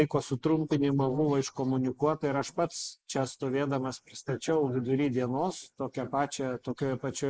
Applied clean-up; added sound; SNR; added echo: neural mask model Resemble Enhance denoiser.